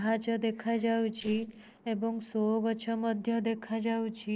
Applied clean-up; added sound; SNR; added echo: neural separator model SepFormer DNS4.